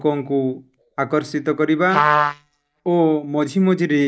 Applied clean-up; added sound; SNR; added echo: neural mask model DeepFilterNet 3.